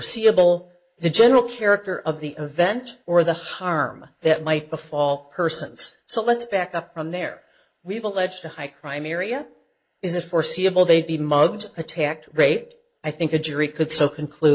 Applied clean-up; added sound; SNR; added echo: neural mask model Resemble Enhance denoiser.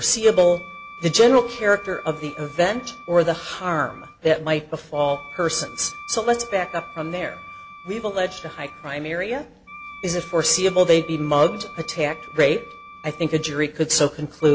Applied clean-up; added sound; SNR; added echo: none; Wind instrument, woodwind instrument; 18 dB; none.